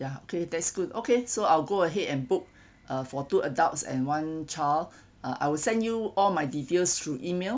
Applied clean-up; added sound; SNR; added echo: none; none; none; none.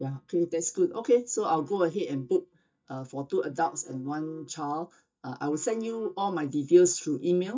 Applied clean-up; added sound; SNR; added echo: neural mask model DeepFilterNet 3.